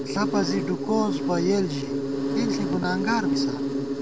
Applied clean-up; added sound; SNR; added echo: none; Insect; 0 dB; none.